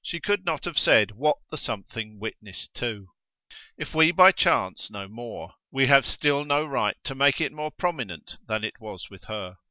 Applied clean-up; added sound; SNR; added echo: none; none; none; none.